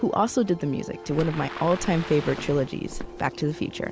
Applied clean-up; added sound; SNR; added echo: none; Walk, footsteps + Waves, surf; 11 dB; none.